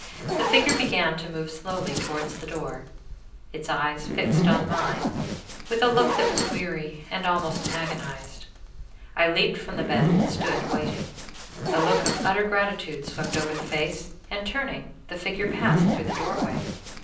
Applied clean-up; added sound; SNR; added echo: none; Zipper (clothing); 0 dB; reverberation time 0.6 s.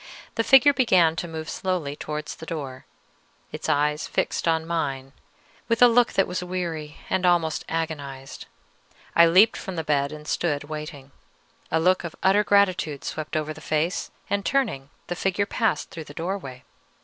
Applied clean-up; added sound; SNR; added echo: none; none; none; none.